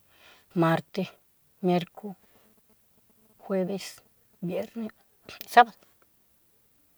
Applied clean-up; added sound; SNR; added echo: none; none; none; none.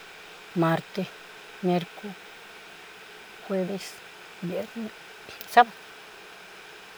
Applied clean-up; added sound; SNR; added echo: none; Boiling; 16 dB; none.